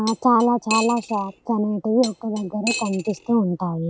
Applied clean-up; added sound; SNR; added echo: none; Cutlery, silverware; 12 dB; none.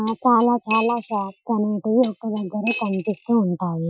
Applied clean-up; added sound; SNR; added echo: classical method Wiener filter.